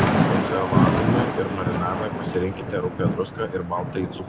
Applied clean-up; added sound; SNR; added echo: none; Thunder / Rain; -4 dB; reverberation time 1.4 s.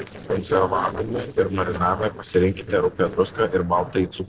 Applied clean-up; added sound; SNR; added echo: neural separator model SepFormer DNS4.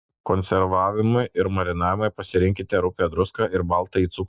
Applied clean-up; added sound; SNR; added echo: none; none; none; none.